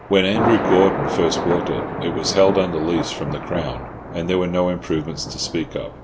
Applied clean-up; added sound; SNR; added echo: none; Thunder; 5 dB; none.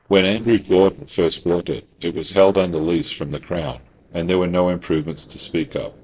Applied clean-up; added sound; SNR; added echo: neural separator model SepFormer DNS4.